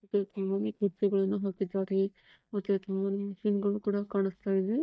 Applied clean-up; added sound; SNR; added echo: neural mask model DeepFilterNet 3.